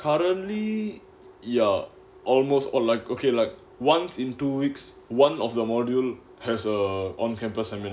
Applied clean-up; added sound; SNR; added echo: none; none; none; none.